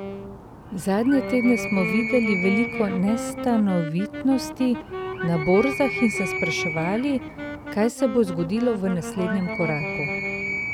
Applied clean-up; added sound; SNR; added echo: none; Wind instrument, woodwind instrument + Animal; 6 dB; none.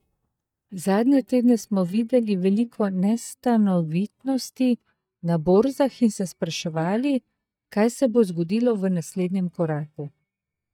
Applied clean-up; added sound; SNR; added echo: neural mask model DeepFilterNet 3.